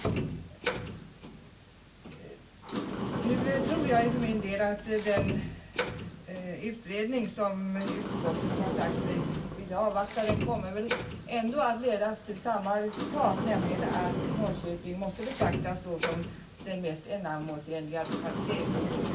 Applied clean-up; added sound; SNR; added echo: none; Sliding door; 2 dB; reverberation time 0.2 s.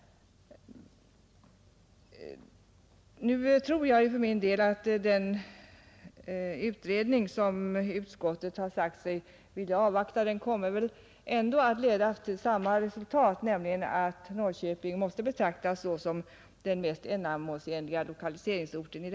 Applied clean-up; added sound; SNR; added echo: none; none; none; none.